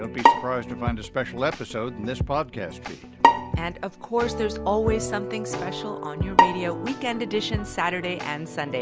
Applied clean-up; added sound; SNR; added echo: none; Bowed string instrument; -2 dB; none.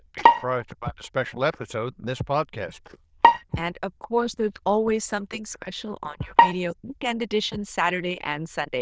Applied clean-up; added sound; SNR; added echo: neural diffusion model UNIVERSE++.